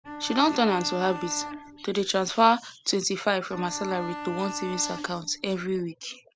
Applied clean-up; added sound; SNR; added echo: none; Bowed string instrument; 11 dB; none.